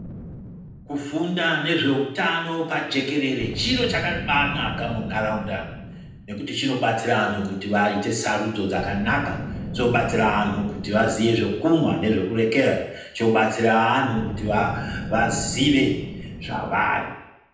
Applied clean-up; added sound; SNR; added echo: none; Boom; 12 dB; reverberation time 0.8 s.